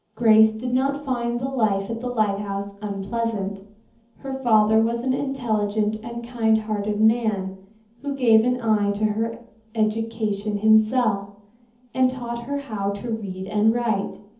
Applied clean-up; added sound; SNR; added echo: none; none; none; reverberation time 0.7 s.